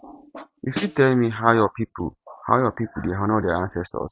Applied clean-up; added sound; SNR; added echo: neural mask model RNNoise.